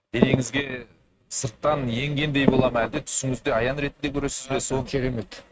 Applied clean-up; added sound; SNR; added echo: neural mask model RNNoise.